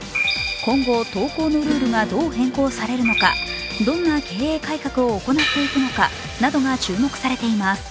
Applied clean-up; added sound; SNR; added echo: none; Acoustic guitar / Strum; 13 dB; none.